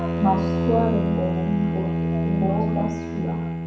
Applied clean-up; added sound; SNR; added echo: none; Bowed string instrument; -2 dB; reverberation time 0.7 s.